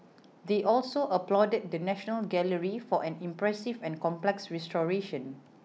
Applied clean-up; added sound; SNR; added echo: none; none; none; none.